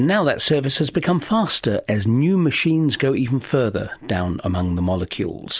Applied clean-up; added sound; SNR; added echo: none; none; none; none.